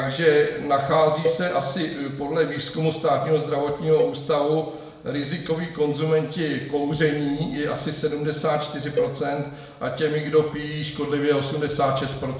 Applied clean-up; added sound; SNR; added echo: none; Cowbell; 8 dB; reverberation time 0.9 s.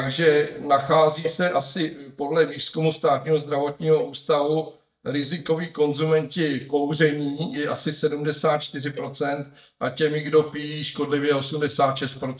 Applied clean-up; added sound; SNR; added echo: neural mask model DeepFilterNet 3.